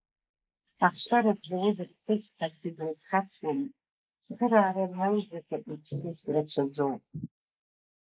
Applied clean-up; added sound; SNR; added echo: neural mask model Resemble Enhance denoiser.